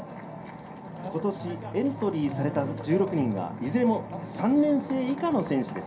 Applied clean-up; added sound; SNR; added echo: none; Electric guitar; 14 dB; reverberation time 0.3 s.